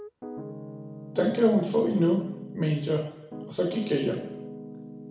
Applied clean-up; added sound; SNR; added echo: none; Piano; 12 dB; reverberation time 0.8 s.